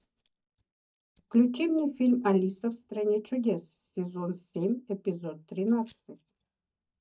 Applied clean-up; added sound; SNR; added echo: neural mask model DeepFilterNet 3.